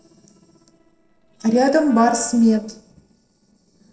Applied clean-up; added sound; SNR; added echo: neural separator model SepFormer DNS4.